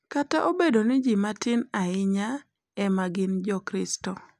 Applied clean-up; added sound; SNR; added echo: none; none; none; none.